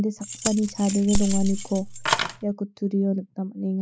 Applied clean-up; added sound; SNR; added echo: none; Keys jangling; 2 dB; none.